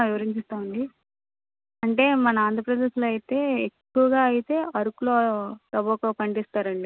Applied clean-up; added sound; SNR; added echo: none; none; none; none.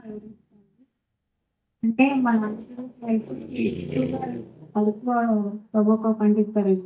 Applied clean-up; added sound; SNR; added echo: neural mask model DeepFilterNet 3.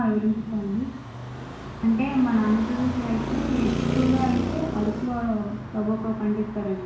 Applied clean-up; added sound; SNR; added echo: none; Traffic noise, roadway noise; 5 dB; reverberation time 0.6 s.